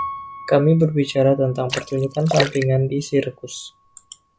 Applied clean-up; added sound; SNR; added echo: none; Splash, splatter + Piano; 11 dB; none.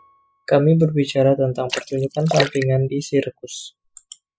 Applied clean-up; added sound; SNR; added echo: classical method spectral subtraction.